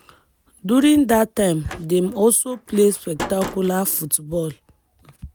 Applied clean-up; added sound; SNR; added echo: none; Slam; 15 dB; none.